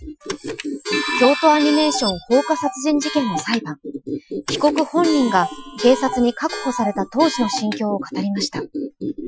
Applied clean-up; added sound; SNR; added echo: classical method Wiener filter.